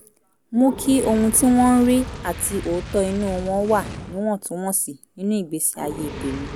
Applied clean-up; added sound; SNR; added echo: none; Fire; 13 dB; none.